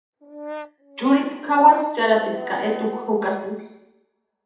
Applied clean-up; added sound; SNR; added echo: none; Brass instrument; 15 dB; reverberation time 0.8 s.